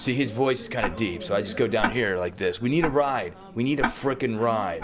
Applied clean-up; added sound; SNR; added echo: none; Tick-tock; 9 dB; none.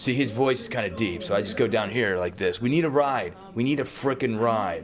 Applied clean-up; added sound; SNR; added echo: none; none; none; none.